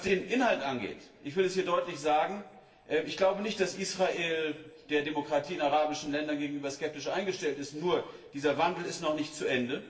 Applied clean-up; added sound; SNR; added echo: none; none; none; reverberation time 0.8 s.